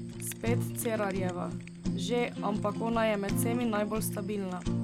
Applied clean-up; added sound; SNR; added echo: none; Fire; 2 dB; none.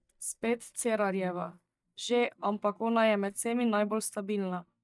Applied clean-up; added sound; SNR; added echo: neural mask model DeepFilterNet 3.